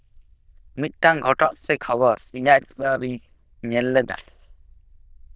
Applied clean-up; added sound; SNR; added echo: neural diffusion model UNIVERSE++.